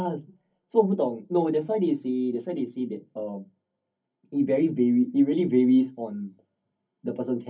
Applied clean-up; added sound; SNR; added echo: none; none; none; reverberation time 0.3 s.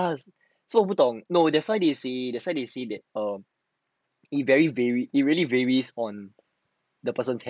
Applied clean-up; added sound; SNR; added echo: none; none; none; none.